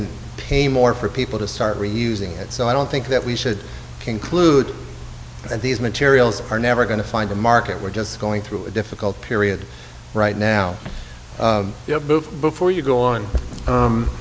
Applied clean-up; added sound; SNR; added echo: none; none; none; none.